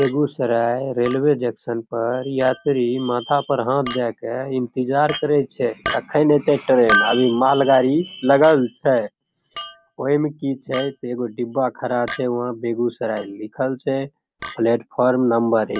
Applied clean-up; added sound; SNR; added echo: none; Chink, clink; 13 dB; none.